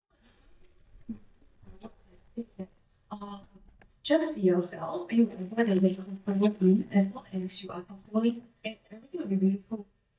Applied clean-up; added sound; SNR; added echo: neural mask model DeepFilterNet 3.